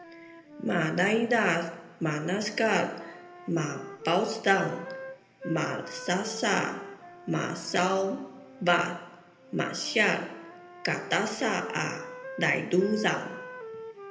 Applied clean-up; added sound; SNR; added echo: none; Wind instrument, woodwind instrument; 15 dB; reverberation time 0.7 s.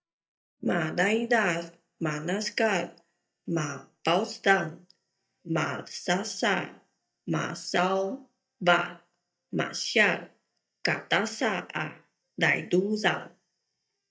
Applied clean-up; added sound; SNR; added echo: neural mask model DeepFilterNet 3.